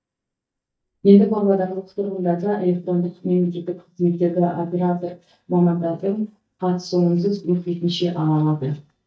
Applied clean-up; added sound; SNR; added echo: neural mask model DeepFilterNet 3.